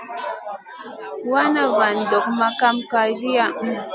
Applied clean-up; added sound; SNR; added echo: none; none; none; none.